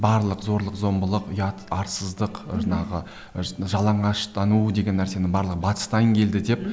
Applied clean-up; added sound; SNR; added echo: none; none; none; none.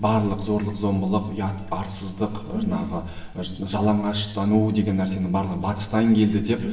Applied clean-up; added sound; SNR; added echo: none; none; none; reverberation time 0.9 s.